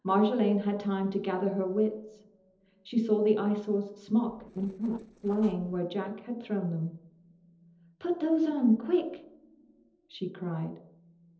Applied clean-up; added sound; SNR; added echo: neural separator model SepFormer DNS4.